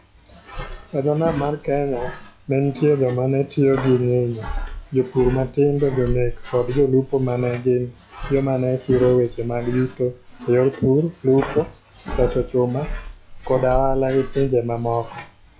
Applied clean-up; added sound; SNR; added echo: classical method log-MMSE.